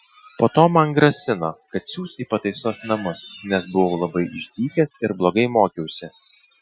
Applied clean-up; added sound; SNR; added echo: classical method Wiener filter.